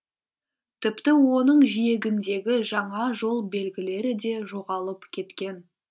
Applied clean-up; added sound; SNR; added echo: none; none; none; none.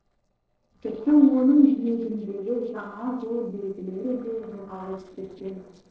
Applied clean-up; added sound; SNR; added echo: neural separator model SepFormer DNS4.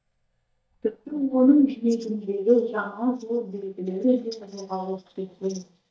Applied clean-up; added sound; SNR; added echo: neural mask model DeepFilterNet 3.